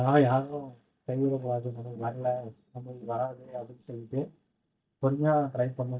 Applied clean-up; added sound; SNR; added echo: neural mask model DeepFilterNet 3.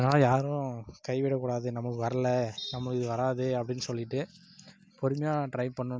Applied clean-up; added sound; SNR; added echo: none; none; none; none.